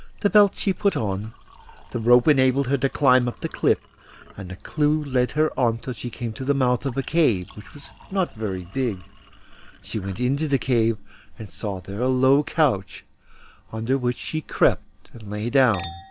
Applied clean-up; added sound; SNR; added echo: none; Chink, clink; 19 dB; none.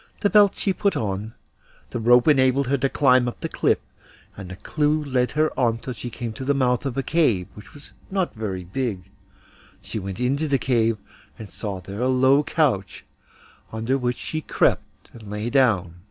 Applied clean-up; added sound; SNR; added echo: none; none; none; none.